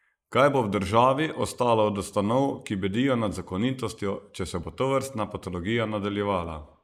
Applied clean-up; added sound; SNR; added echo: neural mask model Resemble Enhance denoiser.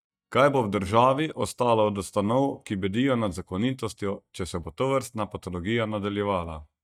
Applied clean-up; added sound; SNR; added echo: neural mask model DeepFilterNet 3.